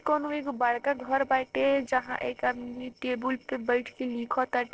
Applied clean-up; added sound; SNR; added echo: neural separator model SepFormer DNS4.